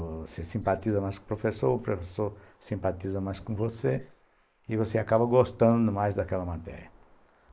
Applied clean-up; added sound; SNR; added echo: neural mask model Resemble Enhance denoiser.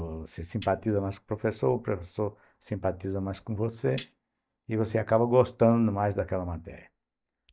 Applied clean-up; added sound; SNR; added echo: neural mask model DeepFilterNet 3.